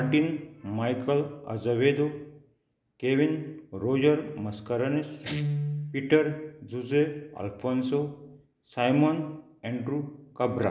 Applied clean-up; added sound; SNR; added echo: none; Guitar; 12 dB; none.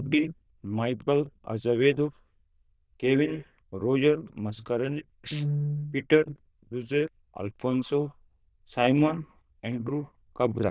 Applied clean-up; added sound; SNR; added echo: neural diffusion model UNIVERSE++.